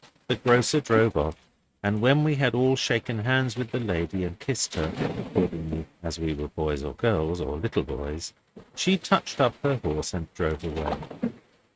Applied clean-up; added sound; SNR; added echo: neural mask model RNNoise.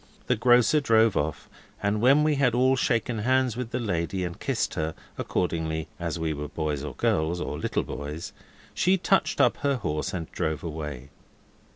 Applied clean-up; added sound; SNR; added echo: none; none; none; none.